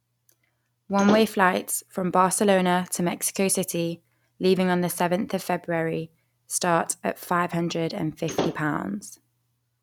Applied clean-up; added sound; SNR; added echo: none; Slam / Wood; 4 dB; none.